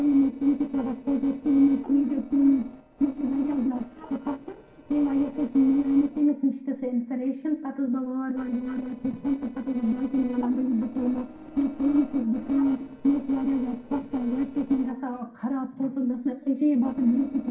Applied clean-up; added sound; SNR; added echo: neural separator model SepFormer DNS4.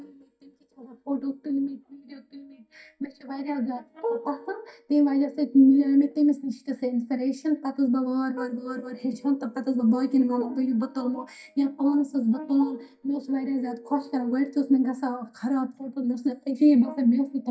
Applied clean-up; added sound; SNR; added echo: neural mask model DeepFilterNet 3.